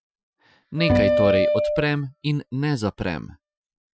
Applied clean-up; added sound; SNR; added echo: classical method Wiener filter.